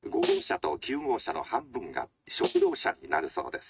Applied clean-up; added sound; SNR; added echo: neural mask model RNNoise.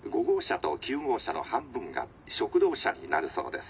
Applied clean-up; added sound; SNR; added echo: none; none; none; none.